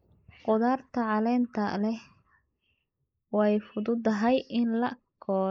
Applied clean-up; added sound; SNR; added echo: neural mask model Resemble Enhance denoiser.